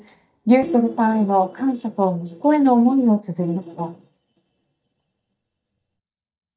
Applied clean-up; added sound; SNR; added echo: neural mask model DeepFilterNet 3.